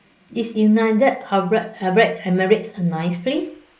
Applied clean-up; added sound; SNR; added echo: neural mask model Resemble Enhance denoiser.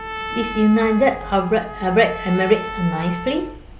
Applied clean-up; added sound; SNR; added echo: none; Trumpet; 11 dB; none.